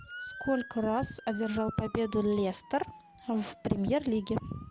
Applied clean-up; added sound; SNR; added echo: none; Motor vehicle (road) / Siren; 16 dB; none.